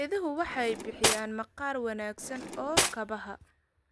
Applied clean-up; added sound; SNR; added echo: none; Cutlery, silverware; -3 dB; none.